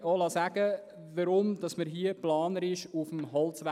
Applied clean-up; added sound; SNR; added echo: none; none; none; none.